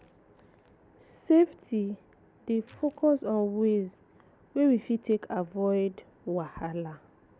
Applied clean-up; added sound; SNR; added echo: none; none; none; none.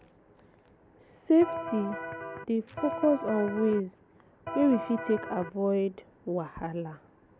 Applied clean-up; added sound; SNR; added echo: none; Electric guitar; 7 dB; none.